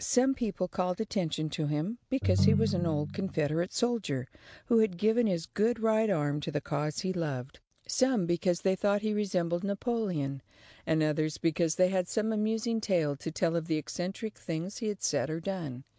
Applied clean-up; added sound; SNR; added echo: none; Ringtone; 0 dB; none.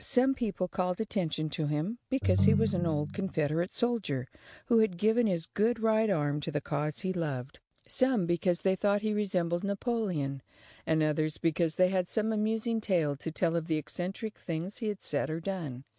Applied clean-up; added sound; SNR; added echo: neural mask model RNNoise.